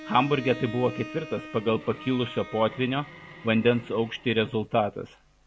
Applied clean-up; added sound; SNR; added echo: none; Bowed string instrument; 16 dB; none.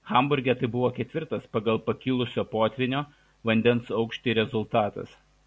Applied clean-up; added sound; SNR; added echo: none; none; none; none.